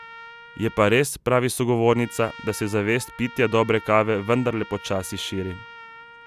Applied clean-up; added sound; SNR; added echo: none; Trumpet; 19 dB; none.